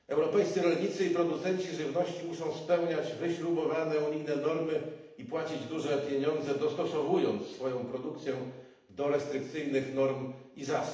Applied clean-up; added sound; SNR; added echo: none; none; none; reverberation time 0.8 s.